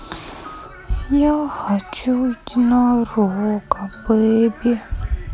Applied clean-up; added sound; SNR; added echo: none; none; none; none.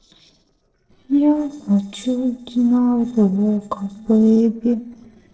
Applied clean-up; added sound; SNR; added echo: neural separator model SepFormer DNS4.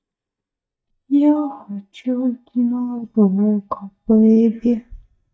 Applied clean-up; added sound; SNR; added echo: neural mask model DeepFilterNet 3.